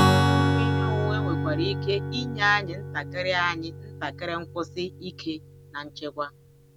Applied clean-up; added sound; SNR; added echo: none; Strum; -3 dB; none.